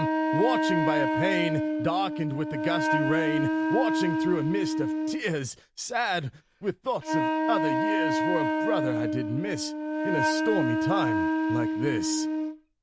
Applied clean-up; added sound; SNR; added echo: none; Wind instrument, woodwind instrument; -3 dB; none.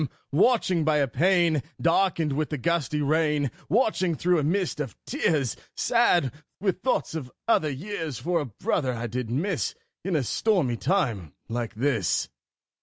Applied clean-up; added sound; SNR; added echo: none; none; none; none.